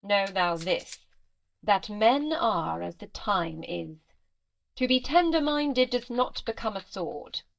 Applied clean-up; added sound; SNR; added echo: neural mask model DeepFilterNet 3.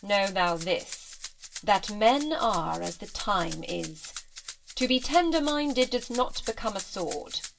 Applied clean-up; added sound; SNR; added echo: none; Rattle (instrument); 16 dB; reverberation time 0.2 s.